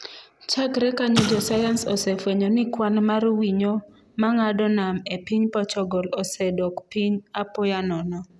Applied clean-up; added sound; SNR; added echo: none; Explosion; 9 dB; none.